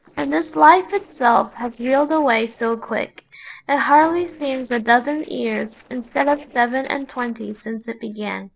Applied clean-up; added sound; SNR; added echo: neural separator model SepFormer DNS4.